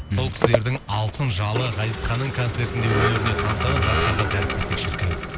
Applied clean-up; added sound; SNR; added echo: none; Vehicle; 1 dB; none.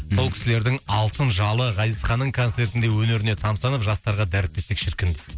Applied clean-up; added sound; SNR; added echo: none; none; none; none.